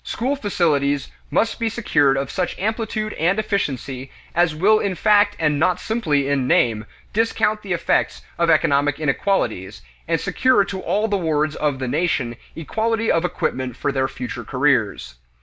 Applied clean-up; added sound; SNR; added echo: none; none; none; none.